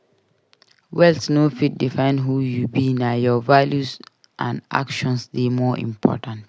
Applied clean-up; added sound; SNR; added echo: none; none; none; none.